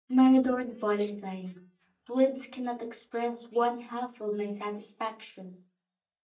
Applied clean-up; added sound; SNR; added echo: neural mask model DeepFilterNet 3.